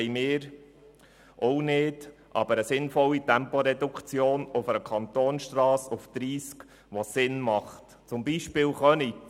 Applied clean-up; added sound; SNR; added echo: none; none; none; none.